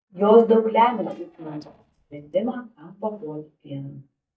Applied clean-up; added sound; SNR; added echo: neural mask model DeepFilterNet 3.